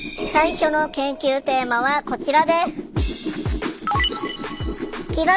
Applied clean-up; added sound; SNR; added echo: none; Whoosh, swoosh, swish; 10 dB; none.